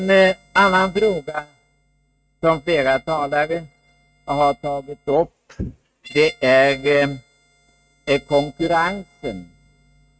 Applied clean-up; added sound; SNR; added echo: neural mask model RNNoise.